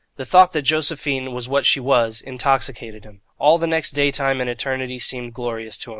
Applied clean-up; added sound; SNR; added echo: none; none; none; none.